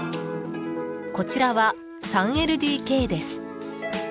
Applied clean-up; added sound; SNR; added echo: none; none; none; none.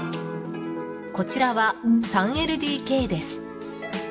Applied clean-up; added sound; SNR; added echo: none; Brass instrument; -2 dB; reverberation time 0.7 s.